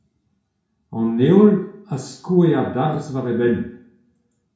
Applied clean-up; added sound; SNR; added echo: none; none; none; reverberation time 0.6 s.